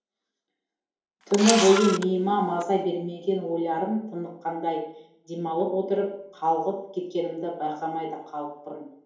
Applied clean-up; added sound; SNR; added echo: none; Camera; 4 dB; reverberation time 2.8 s.